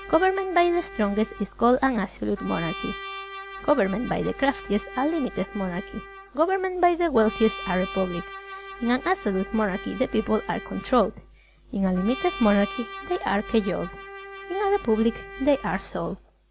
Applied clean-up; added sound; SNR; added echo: none; Trumpet; 14 dB; none.